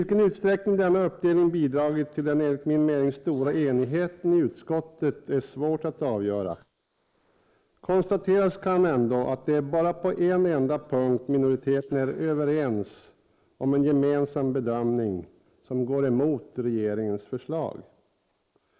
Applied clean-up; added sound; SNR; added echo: neural mask model Resemble Enhance denoiser.